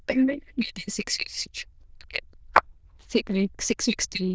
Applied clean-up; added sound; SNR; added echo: neural diffusion model UNIVERSE++.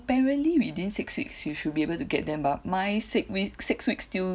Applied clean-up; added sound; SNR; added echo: none; none; none; none.